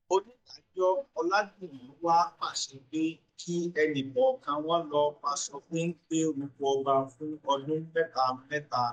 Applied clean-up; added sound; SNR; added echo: neural mask model DeepFilterNet 3.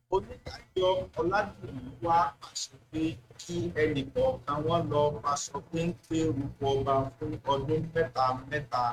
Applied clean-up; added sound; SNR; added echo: neural mask model RNNoise.